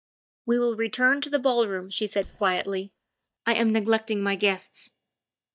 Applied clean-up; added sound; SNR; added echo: neural mask model DeepFilterNet 3.